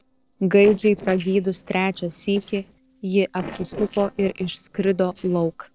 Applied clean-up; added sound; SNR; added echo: neural separator model SepFormer DNS4.